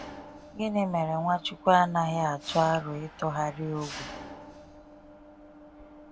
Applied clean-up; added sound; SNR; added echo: none; Mechanisms; 16 dB; none.